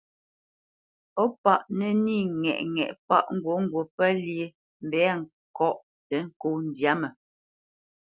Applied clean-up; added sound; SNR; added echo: none; none; none; none.